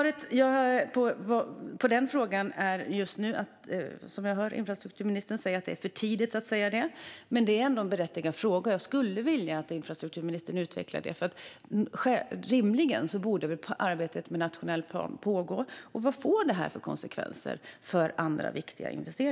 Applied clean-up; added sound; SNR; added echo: none; none; none; none.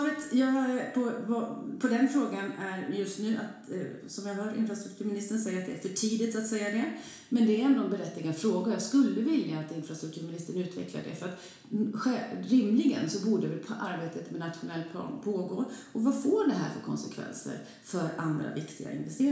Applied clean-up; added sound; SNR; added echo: none; none; none; reverberation time 0.7 s.